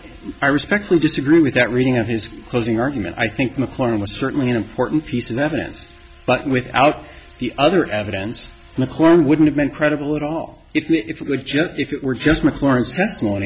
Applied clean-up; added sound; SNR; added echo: none; none; none; none.